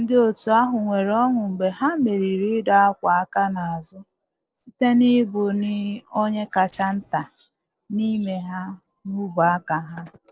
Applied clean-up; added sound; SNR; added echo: neural separator model SepFormer DNS4.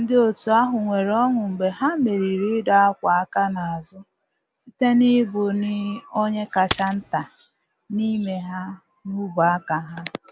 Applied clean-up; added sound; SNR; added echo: none; Coin (dropping); 8 dB; none.